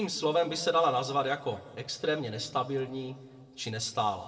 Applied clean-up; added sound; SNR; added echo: none; none; none; reverberation time 1.2 s.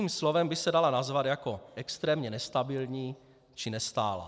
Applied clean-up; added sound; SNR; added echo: none; none; none; none.